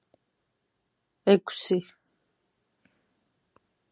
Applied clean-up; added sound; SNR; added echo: none; none; none; none.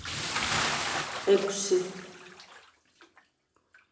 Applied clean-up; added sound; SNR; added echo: none; Bathtub (filling or washing) / Splash, splatter; 3 dB; reverberation time 1.2 s.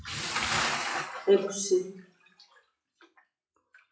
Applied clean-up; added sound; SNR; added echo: classical method WPE with log-MMSE.